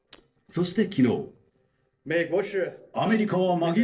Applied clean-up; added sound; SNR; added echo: neural separator model SepFormer DNS4.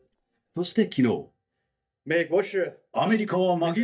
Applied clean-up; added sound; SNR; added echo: neural mask model DeepFilterNet 3.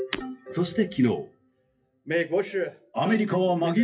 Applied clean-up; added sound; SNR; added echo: classical method WPE with log-MMSE.